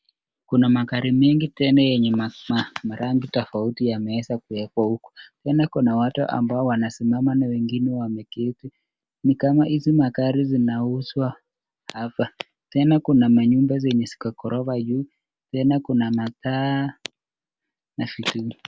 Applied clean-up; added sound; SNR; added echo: none; none; none; none.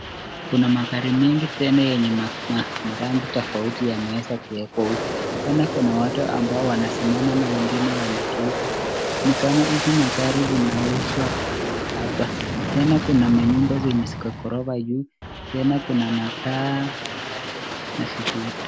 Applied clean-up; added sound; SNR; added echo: none; Aircraft; 5 dB; none.